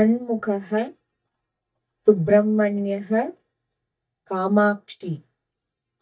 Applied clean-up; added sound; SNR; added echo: neural mask model DeepFilterNet 3.